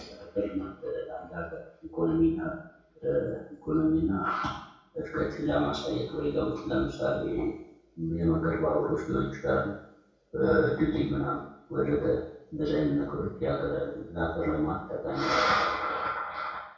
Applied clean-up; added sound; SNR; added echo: none; none; none; reverberation time 0.6 s.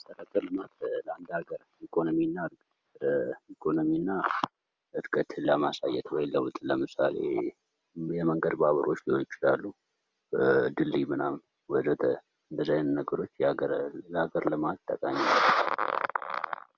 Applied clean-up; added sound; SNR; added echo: none; none; none; none.